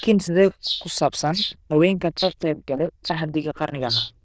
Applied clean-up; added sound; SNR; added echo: neural diffusion model UNIVERSE++.